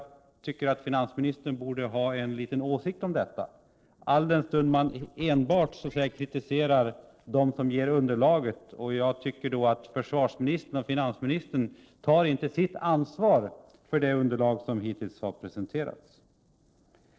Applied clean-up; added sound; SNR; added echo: neural separator model SepFormer DNS4.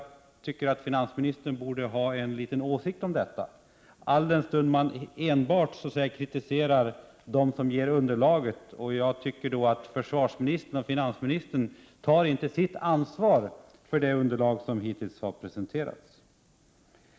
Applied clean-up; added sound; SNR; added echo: none; none; none; none.